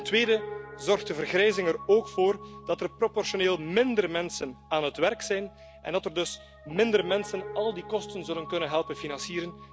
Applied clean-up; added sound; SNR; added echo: none; Piano; 15 dB; none.